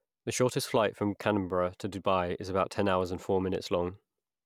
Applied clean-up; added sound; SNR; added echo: none; none; none; none.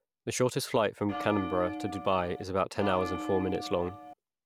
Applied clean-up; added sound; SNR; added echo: none; Bell; 7 dB; none.